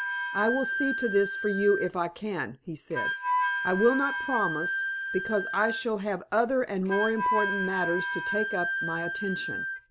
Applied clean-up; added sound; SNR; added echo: none; Wind instrument, woodwind instrument; 2 dB; none.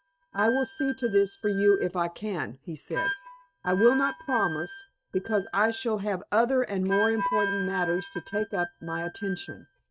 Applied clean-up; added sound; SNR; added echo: neural mask model RNNoise.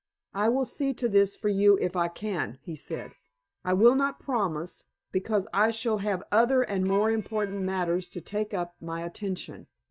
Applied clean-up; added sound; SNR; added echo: neural mask model DeepFilterNet 3.